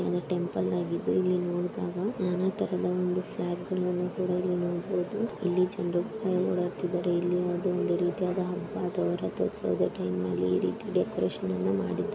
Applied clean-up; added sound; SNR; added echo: none; none; none; none.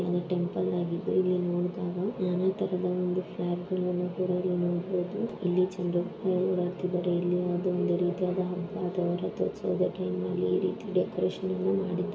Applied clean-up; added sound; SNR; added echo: none; none; none; reverberation time 0.7 s.